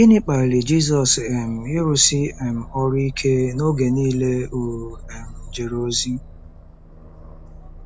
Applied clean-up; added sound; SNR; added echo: none; Aircraft; 16 dB; none.